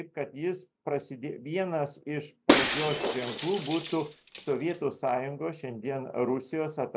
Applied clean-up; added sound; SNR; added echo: none; Shatter; -3 dB; none.